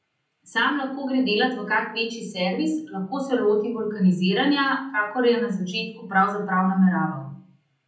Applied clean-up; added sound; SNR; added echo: none; none; none; reverberation time 0.6 s.